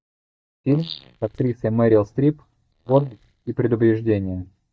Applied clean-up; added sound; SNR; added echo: neural mask model DeepFilterNet 3.